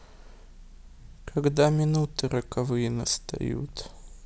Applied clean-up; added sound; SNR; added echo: none; none; none; none.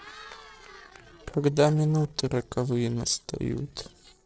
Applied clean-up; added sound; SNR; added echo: neural separator model SepFormer DNS4.